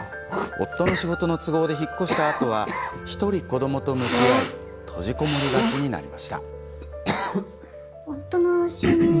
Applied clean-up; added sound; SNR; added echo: none; Cough; 3 dB; none.